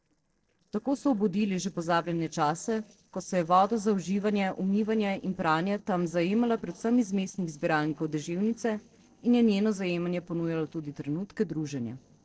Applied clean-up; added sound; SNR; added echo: neural separator model SepFormer DNS4.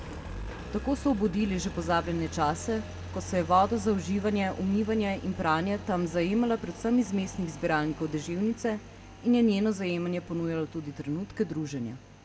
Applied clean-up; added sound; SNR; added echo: none; Engine; 13 dB; reverberation time 1.2 s.